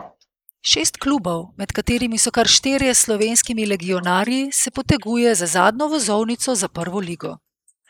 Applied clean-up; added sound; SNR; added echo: neural mask model Resemble Enhance denoiser.